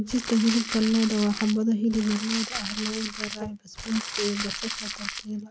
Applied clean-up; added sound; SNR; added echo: none; Crumpling, crinkling; 7 dB; none.